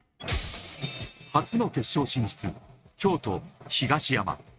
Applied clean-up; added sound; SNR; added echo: neural mask model RNNoise.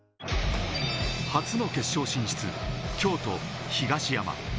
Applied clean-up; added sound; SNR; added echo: none; none; none; none.